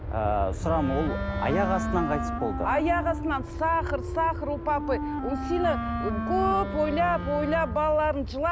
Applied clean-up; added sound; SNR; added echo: none; Aircraft + Wind instrument, woodwind instrument; 4 dB; none.